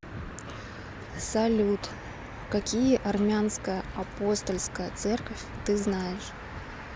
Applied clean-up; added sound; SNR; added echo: none; Scratching (performance technique); 19 dB; none.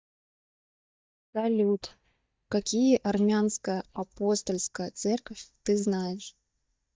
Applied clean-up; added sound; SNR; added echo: neural mask model DeepFilterNet 3.